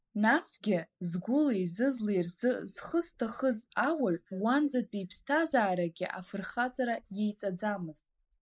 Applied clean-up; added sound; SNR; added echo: neural mask model Resemble Enhance denoiser.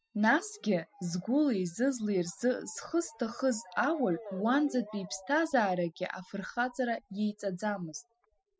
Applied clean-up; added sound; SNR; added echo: classical method spectral subtraction.